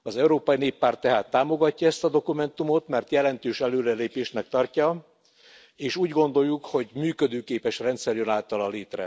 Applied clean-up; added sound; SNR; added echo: none; none; none; none.